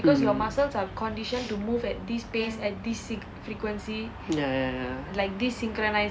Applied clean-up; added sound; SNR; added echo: none; Bowed string instrument; 20 dB; none.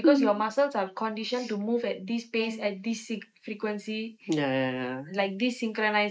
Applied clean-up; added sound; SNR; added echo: neural mask model Resemble Enhance denoiser.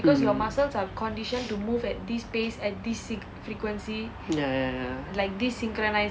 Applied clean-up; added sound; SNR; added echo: none; none; none; none.